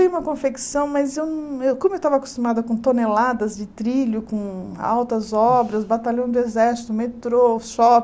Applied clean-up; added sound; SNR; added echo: none; none; none; none.